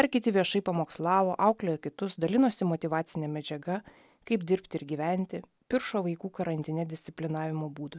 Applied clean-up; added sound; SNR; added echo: none; none; none; none.